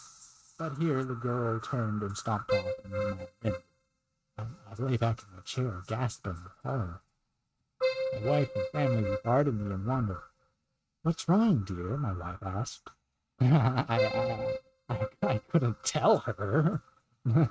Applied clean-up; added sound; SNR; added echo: neural mask model RNNoise.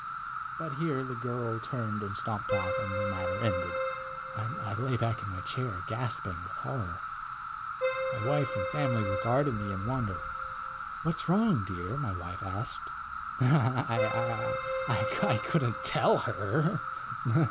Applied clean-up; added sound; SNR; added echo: none; Keyboard (musical) + Insect; 3 dB; none.